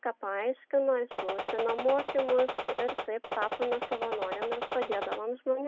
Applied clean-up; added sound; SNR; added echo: none; Gunshot, gunfire; 4 dB; none.